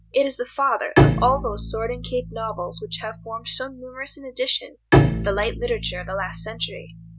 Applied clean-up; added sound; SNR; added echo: none; Bowed string instrument; -1 dB; none.